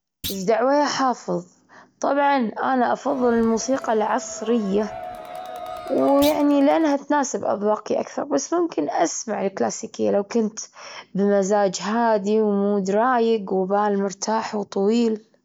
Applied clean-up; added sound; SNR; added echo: none; Thump, thud + Crowd; 14 dB; none.